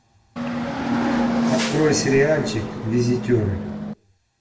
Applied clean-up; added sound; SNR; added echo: none; Hiss / Bus / Engine; 1 dB; reverberation time 0.8 s.